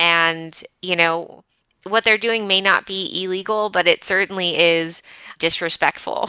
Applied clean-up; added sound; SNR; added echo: none; none; none; none.